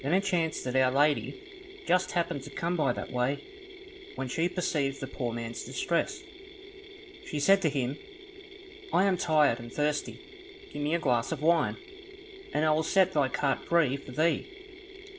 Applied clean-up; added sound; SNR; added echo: none; Mechanisms; 16 dB; none.